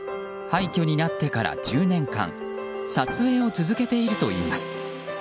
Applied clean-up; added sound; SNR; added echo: none; Explosion; 18 dB; none.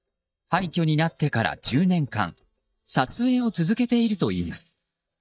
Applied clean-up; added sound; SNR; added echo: neural mask model DeepFilterNet 3.